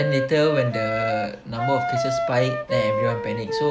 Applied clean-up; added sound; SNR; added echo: none; Wind instrument, woodwind instrument; 1 dB; none.